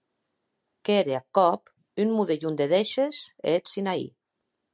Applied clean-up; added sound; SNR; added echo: none; none; none; none.